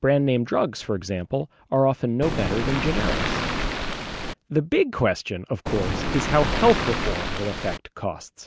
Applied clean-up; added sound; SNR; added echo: none; Waves, surf; 1 dB; none.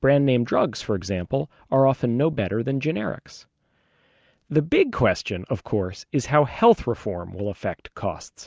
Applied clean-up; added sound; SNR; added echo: none; none; none; none.